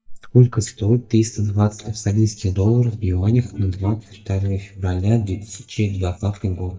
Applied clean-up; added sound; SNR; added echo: neural mask model DeepFilterNet 3.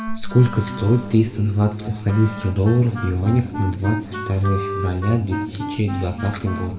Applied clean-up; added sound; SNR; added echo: none; Wind instrument, woodwind instrument; 11 dB; reverberation time 1.9 s.